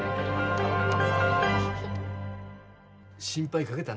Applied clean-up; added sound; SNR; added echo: none; none; none; none.